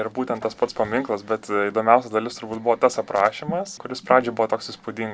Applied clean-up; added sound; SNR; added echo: none; none; none; none.